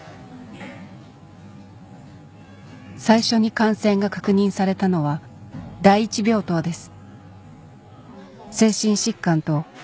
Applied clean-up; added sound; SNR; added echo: none; none; none; none.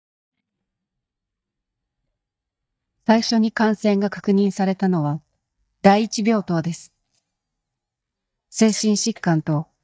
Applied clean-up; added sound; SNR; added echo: neural mask model DeepFilterNet 3.